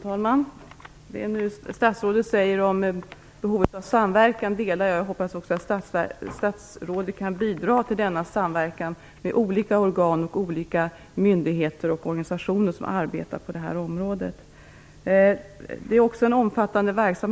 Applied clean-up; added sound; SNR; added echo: none; none; none; none.